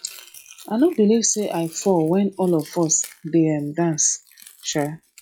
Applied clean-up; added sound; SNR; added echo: classical method log-MMSE.